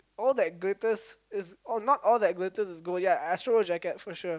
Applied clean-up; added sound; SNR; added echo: none; none; none; none.